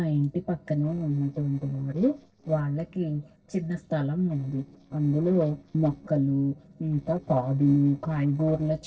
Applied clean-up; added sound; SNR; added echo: neural separator model SepFormer DNS4.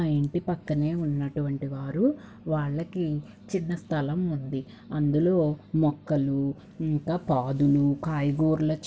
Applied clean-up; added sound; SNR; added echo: none; none; none; none.